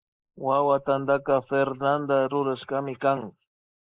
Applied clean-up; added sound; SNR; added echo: neural mask model Resemble Enhance denoiser.